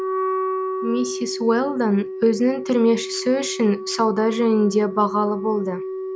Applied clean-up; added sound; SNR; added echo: none; Wind instrument, woodwind instrument; 7 dB; none.